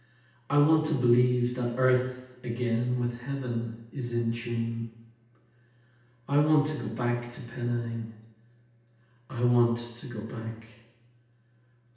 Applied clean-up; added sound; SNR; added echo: none; none; none; reverberation time 0.9 s.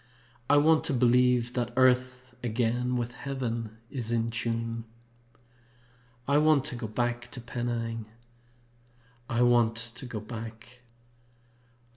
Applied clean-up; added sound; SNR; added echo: none; none; none; none.